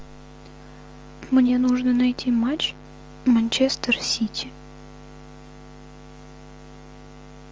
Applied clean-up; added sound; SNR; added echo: none; none; none; none.